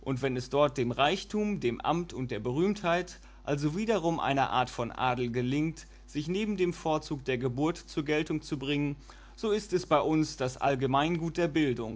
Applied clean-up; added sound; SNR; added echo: none; none; none; none.